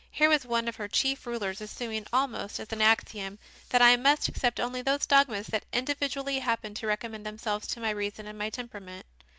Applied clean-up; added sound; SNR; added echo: none; none; none; none.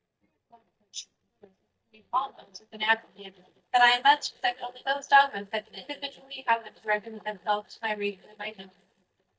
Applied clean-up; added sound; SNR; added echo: neural mask model DeepFilterNet 3.